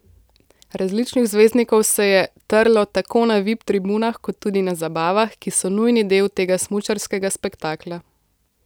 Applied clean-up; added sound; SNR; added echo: none; none; none; none.